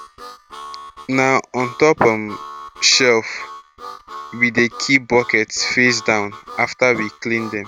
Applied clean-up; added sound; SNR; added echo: none; Harmonica; 16 dB; none.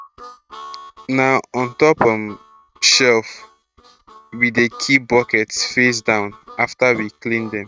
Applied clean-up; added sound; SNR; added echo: neural mask model RNNoise.